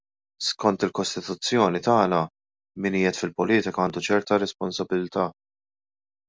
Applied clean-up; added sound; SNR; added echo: none; none; none; none.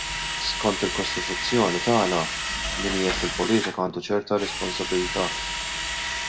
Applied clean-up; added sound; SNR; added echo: none; Drill; 3 dB; reverberation time 0.5 s.